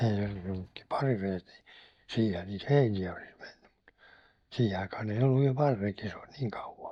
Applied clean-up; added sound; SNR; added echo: neural mask model DeepFilterNet 3.